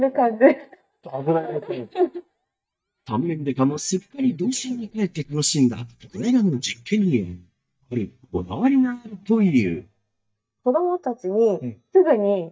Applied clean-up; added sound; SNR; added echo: neural mask model DeepFilterNet 3.